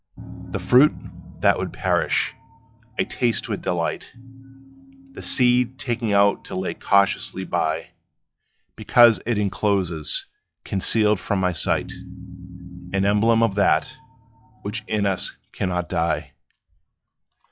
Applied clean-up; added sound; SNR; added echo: classical method log-MMSE.